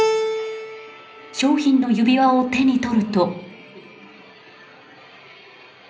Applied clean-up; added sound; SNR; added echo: none; Keyboard (musical); 8 dB; reverberation time 0.5 s.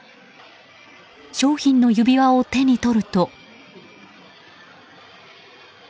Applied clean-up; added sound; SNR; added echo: none; none; none; none.